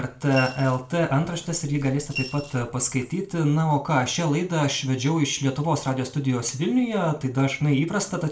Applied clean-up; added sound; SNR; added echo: none; Coin (dropping) / Glass; 13 dB; reverberation time 0.3 s.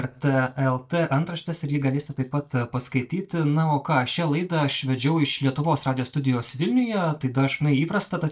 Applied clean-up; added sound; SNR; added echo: neural mask model DeepFilterNet 3.